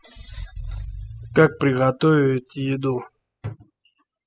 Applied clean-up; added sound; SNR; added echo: classical method spectral subtraction.